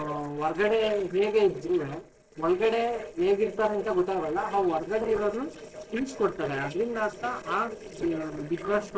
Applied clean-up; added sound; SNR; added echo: neural separator model SepFormer DNS4.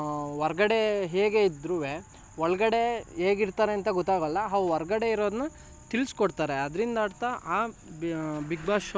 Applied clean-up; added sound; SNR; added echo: none; none; none; none.